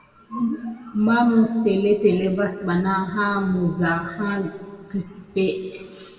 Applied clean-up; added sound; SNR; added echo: none; none; none; reverberation time 1.5 s.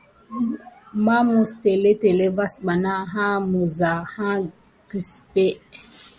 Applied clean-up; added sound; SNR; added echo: none; none; none; none.